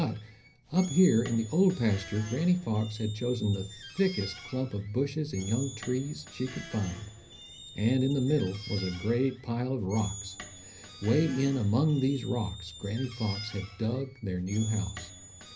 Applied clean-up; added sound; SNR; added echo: none; Squeak; 15 dB; reverberation time 0.5 s.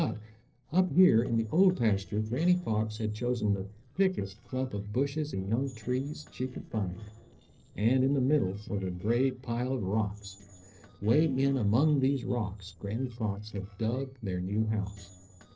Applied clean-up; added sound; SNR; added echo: neural separator model SepFormer DNS4.